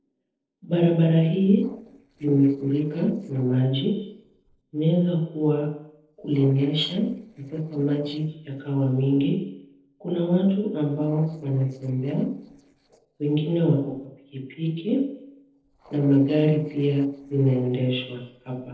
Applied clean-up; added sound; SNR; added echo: neural separator model SepFormer DNS4.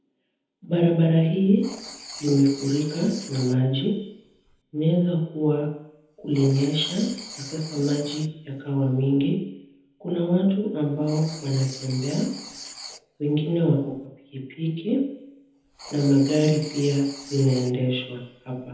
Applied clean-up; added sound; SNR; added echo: none; Writing; 19 dB; reverberation time 1.0 s.